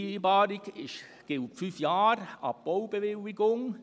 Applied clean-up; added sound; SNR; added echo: none; none; none; none.